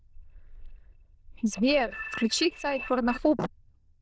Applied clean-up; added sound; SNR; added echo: neural diffusion model UNIVERSE++.